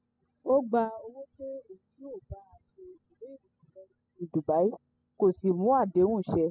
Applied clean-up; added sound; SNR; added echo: classical method spectral subtraction.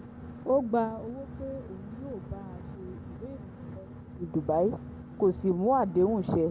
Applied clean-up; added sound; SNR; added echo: none; Boat, Water vehicle; 13 dB; none.